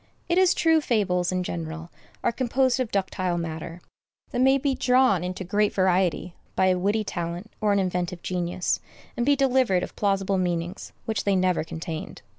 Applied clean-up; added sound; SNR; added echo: none; none; none; none.